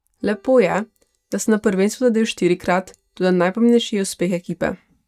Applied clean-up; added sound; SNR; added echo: neural mask model DeepFilterNet 3.